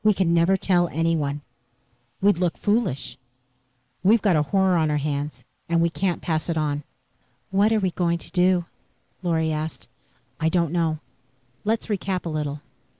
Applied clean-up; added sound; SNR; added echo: neural mask model Resemble Enhance denoiser.